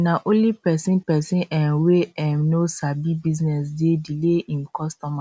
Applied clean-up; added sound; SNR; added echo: none; none; none; none.